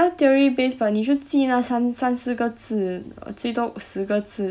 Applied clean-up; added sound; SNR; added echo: none; none; none; none.